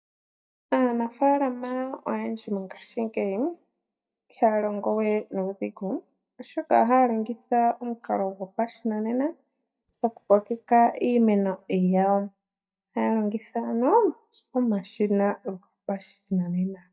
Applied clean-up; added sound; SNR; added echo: neural mask model DeepFilterNet 3.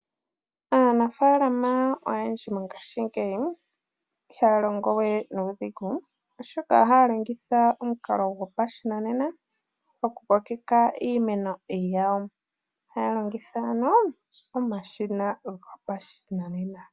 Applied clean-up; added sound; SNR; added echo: none; none; none; none.